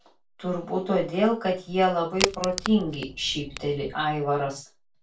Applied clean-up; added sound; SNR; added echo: none; Crack; 6 dB; reverberation time 0.2 s.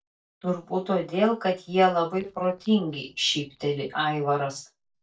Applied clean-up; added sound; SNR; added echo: neural mask model DeepFilterNet 3.